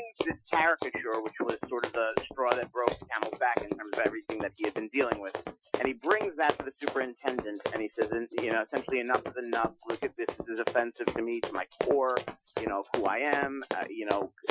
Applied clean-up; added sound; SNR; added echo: classical method Wiener filter.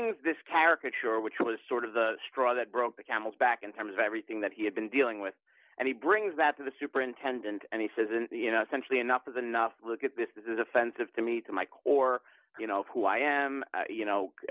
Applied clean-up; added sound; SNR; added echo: none; none; none; none.